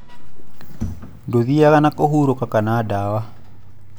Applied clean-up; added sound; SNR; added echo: none; Sliding door; 19 dB; none.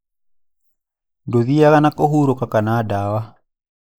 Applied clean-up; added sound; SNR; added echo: neural mask model Resemble Enhance denoiser.